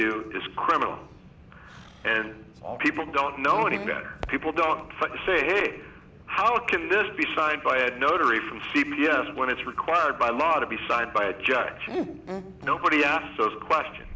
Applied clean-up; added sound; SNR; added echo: none; none; none; none.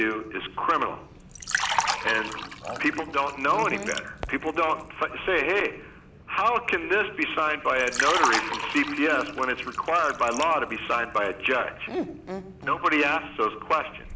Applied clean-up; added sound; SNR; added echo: none; Liquid; 9 dB; none.